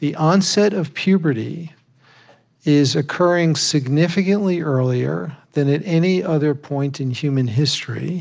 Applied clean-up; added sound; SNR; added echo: none; none; none; none.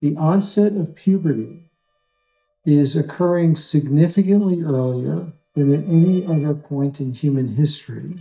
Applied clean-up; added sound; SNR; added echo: neural mask model DeepFilterNet 3.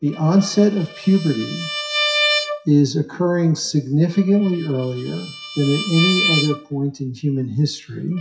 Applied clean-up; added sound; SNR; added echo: classical method WPE with log-MMSE.